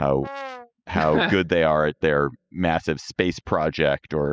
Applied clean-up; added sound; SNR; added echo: classical method spectral subtraction.